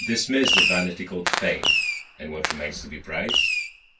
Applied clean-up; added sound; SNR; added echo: none; Fireworks; -3 dB; reverberation time 0.1 s.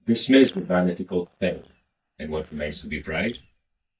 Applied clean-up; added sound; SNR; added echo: neural mask model DeepFilterNet 3.